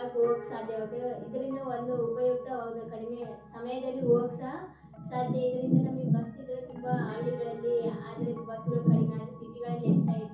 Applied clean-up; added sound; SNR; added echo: none; Piano; 19 dB; reverberation time 0.6 s.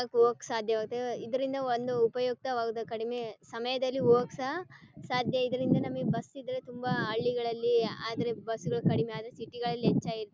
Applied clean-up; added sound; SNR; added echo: none; none; none; none.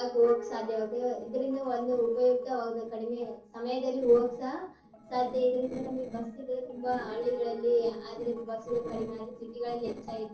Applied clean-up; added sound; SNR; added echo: neural separator model SepFormer DNS4.